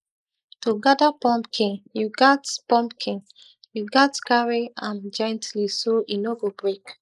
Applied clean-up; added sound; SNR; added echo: neural mask model Resemble Enhance denoiser.